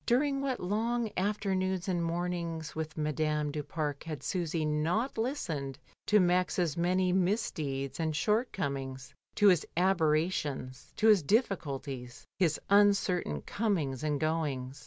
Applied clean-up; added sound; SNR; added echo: none; none; none; none.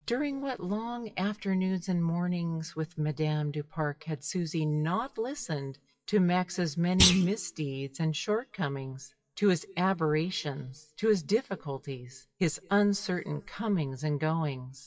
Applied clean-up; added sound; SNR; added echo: classical method WPE with log-MMSE.